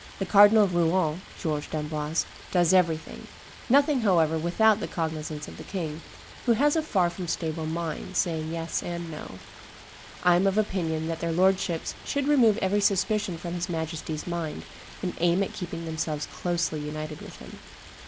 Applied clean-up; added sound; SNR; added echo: none; Stream; 19 dB; none.